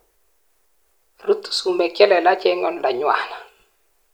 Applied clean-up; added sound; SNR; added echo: none; none; none; none.